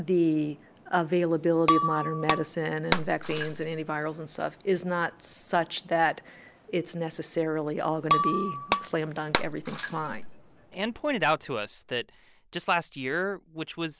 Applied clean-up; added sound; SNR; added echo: none; Shatter; 2 dB; none.